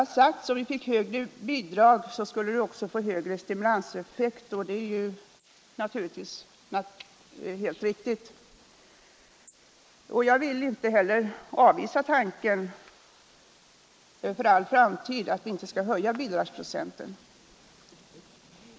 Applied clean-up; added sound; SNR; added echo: neural mask model Resemble Enhance denoiser.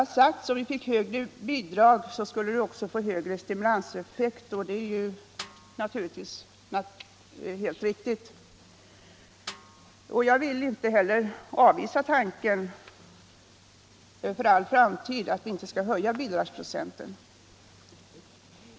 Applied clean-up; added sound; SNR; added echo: none; Snare drum; 20 dB; none.